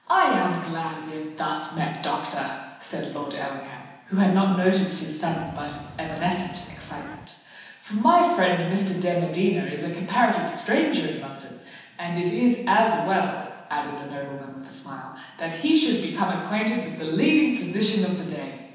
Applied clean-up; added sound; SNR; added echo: none; Bird / Fowl; 16 dB; reverberation time 1.1 s.